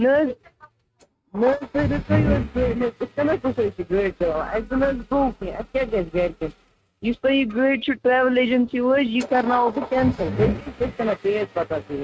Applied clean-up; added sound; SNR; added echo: neural mask model RNNoise.